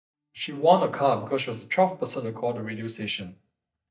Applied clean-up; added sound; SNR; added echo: neural mask model DeepFilterNet 3.